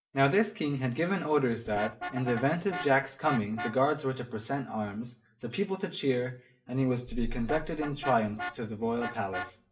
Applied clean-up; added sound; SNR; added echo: none; Vehicle horn, car horn, honking; 13 dB; reverberation time 0.4 s.